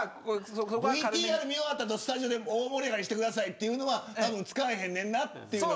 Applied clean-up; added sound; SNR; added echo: none; none; none; none.